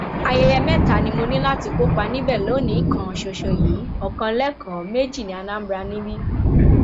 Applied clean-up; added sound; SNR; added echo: none; Thunder; -3 dB; none.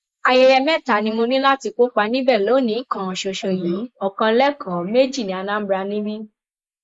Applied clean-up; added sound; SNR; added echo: neural mask model Resemble Enhance denoiser.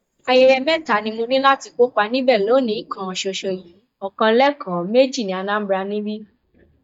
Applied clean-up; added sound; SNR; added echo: neural mask model DeepFilterNet 3.